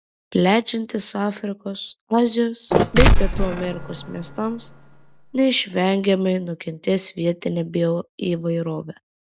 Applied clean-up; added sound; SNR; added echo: none; Mechanisms; -3 dB; none.